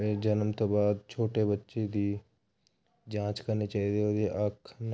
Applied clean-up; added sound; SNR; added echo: none; none; none; none.